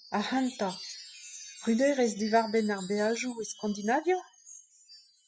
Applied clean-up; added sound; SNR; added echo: classical method spectral subtraction.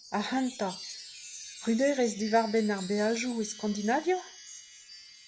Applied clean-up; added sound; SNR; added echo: none; Chime; 15 dB; none.